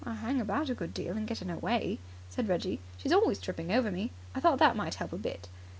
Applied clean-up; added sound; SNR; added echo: none; none; none; none.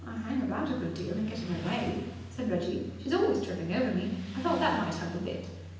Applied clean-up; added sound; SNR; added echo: none; Motorcycle; 13 dB; reverberation time 0.9 s.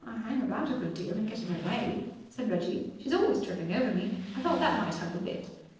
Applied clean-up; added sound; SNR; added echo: neural separator model SepFormer DNS4.